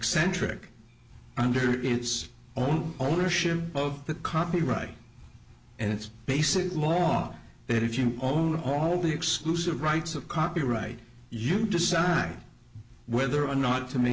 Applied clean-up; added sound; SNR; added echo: none; none; none; none.